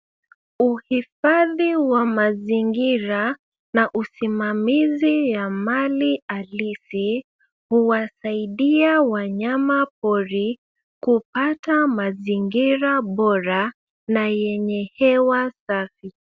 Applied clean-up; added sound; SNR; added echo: none; none; none; none.